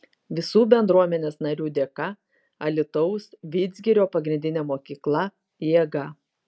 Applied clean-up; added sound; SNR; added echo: none; none; none; none.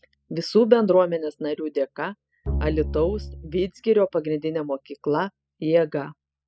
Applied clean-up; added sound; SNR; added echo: classical method spectral subtraction.